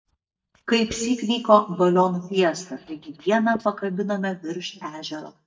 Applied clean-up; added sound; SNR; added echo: neural mask model DeepFilterNet 3.